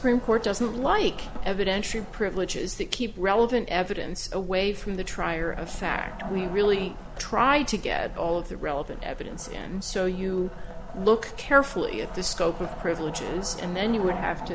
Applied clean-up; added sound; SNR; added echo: none; Wood; 15 dB; none.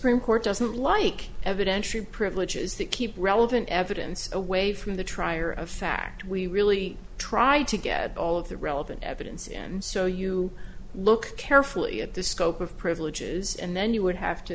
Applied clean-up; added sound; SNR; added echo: none; none; none; none.